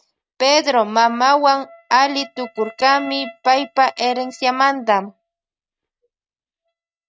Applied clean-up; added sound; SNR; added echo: neural mask model RNNoise.